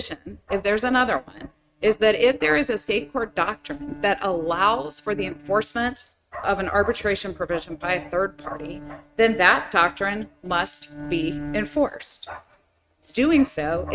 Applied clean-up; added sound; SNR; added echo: neural mask model RNNoise.